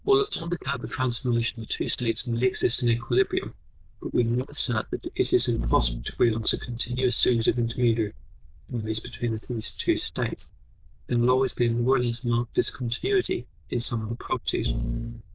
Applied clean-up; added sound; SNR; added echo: neural diffusion model UNIVERSE++.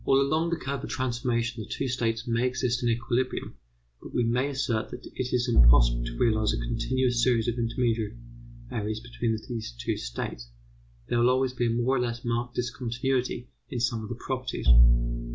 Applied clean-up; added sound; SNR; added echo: none; Bowed string instrument; 1 dB; none.